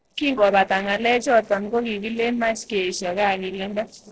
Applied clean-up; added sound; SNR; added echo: neural separator model SepFormer DNS4.